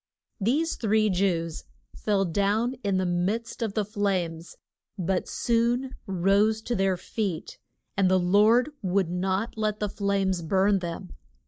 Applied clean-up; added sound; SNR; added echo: neural mask model Resemble Enhance denoiser.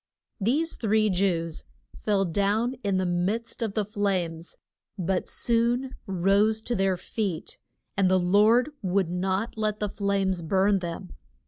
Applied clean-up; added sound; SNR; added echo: none; Knock; 17 dB; none.